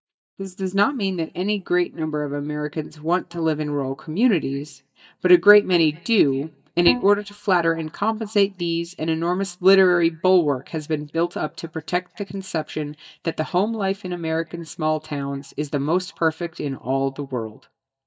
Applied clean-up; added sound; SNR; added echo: neural mask model DeepFilterNet 3.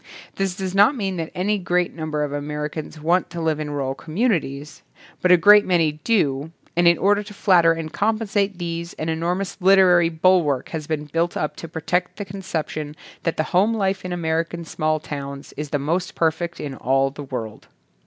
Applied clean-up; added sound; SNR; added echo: none; none; none; none.